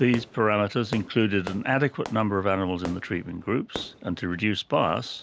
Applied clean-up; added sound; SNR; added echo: none; Fireworks; 17 dB; none.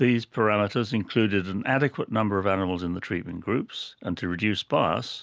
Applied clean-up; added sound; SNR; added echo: none; none; none; none.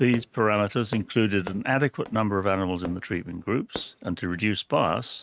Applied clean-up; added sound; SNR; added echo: neural mask model RNNoise.